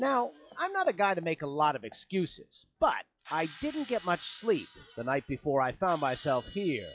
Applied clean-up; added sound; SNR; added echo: classical method log-MMSE.